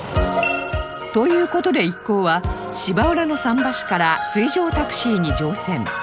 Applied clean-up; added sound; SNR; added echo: none; none; none; none.